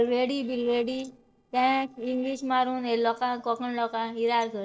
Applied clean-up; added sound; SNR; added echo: neural separator model SepFormer DNS4.